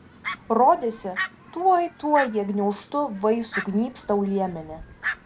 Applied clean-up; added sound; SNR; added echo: none; Fowl; 11 dB; none.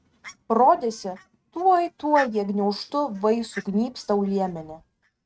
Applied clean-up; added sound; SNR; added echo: neural mask model RNNoise.